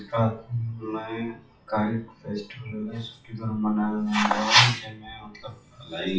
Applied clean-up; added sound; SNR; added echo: classical method WPE with log-MMSE.